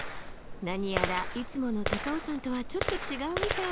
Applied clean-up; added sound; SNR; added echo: none; Gunshot, gunfire; 1 dB; none.